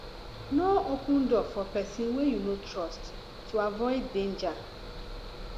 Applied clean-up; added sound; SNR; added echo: none; Mechanical fan + Church bell; 11 dB; none.